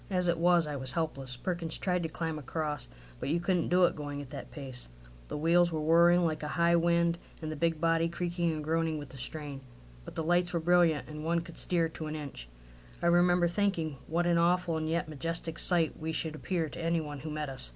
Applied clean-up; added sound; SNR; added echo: none; none; none; none.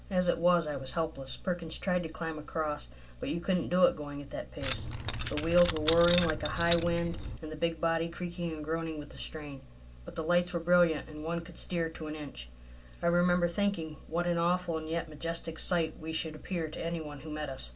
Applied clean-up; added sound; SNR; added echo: none; Keys jangling; -4 dB; reverberation time 0.2 s.